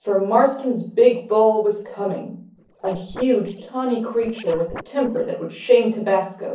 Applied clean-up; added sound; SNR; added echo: neural separator model SepFormer DNS4.